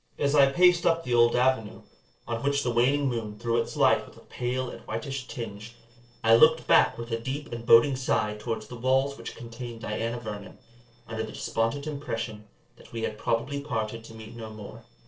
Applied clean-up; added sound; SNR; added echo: neural separator model SepFormer DNS4.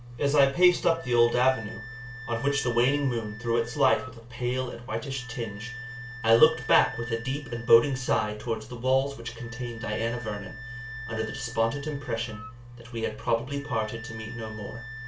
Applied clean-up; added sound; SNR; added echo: none; Wind instrument, woodwind instrument; 15 dB; reverberation time 0.2 s.